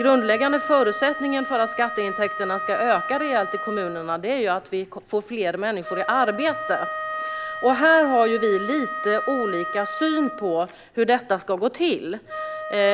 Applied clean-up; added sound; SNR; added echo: none; Wind instrument, woodwind instrument; 8 dB; none.